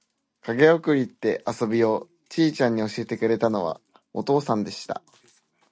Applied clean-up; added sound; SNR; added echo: none; none; none; none.